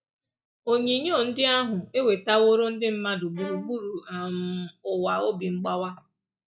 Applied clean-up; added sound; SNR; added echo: classical method log-MMSE.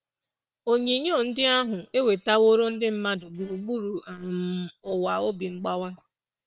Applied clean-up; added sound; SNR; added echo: neural separator model SepFormer WHAM!.